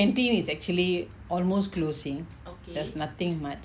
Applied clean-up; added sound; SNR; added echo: none; none; none; none.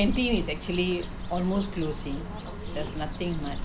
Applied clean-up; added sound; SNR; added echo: none; Bird; 4 dB; none.